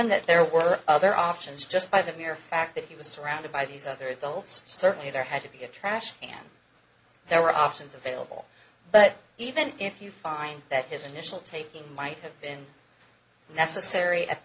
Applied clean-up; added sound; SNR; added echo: none; Cutlery, silverware; 17 dB; none.